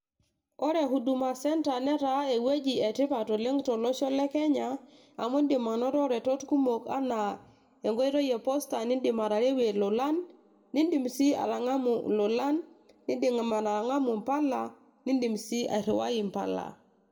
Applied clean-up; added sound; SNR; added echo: none; none; none; reverberation time 0.6 s.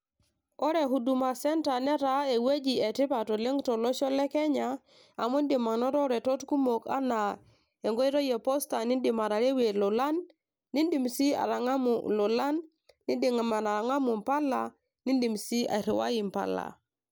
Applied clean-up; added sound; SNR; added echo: none; none; none; none.